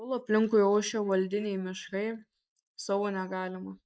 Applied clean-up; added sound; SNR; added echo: neural mask model Resemble Enhance denoiser.